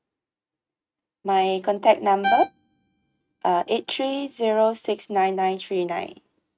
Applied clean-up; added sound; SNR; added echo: neural mask model RNNoise.